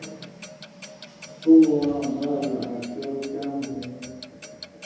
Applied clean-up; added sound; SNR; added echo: none; Clock; 17 dB; reverberation time 1.1 s.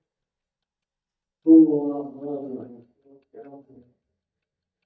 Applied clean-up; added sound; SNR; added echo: neural mask model DeepFilterNet 3.